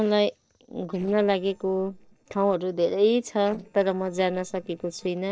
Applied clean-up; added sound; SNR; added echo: neural separator model SepFormer DNS4.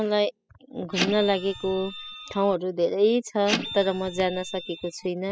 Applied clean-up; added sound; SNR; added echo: classical method spectral subtraction.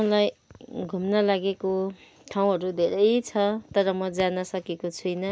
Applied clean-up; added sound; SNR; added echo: none; none; none; none.